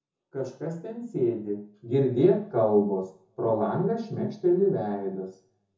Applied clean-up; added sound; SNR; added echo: none; none; none; reverberation time 0.5 s.